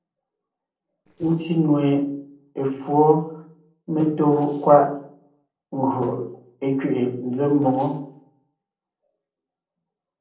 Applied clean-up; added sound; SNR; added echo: neural separator model SepFormer DNS4.